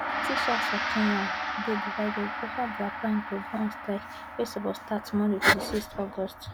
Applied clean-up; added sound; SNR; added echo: none; Gong; 3 dB; none.